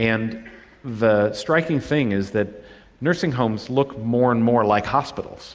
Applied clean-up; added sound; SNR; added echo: none; none; none; none.